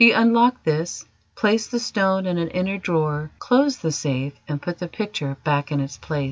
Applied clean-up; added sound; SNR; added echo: none; none; none; none.